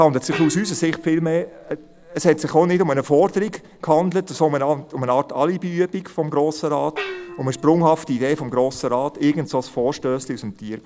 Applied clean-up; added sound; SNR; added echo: none; Gong; 18 dB; none.